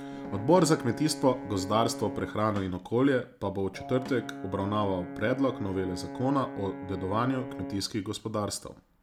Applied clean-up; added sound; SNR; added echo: none; Brass instrument; 12 dB; none.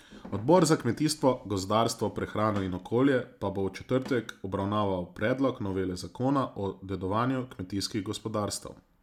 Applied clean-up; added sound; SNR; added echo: none; none; none; none.